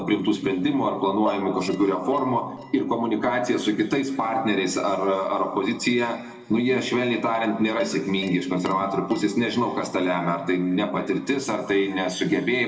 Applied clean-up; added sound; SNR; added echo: neural separator model SepFormer DNS4.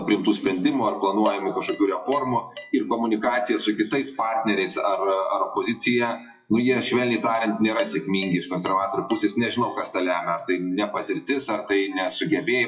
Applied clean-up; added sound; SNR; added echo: classical method WPE with log-MMSE.